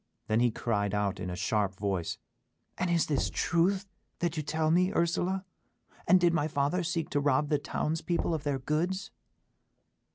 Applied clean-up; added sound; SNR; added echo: none; Knock; 11 dB; none.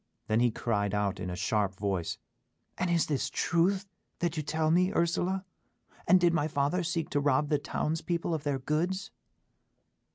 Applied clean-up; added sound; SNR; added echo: none; none; none; none.